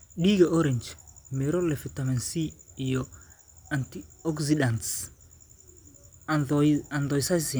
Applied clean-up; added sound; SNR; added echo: none; none; none; none.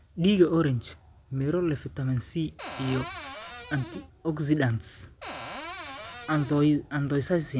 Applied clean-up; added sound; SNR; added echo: none; Cupboard open or close; 11 dB; none.